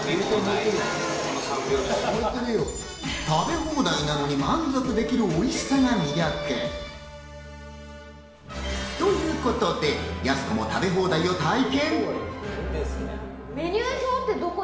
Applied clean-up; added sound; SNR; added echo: none; none; none; reverberation time 1.0 s.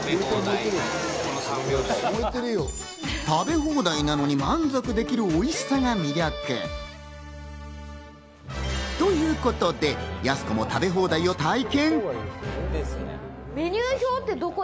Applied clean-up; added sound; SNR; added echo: none; none; none; none.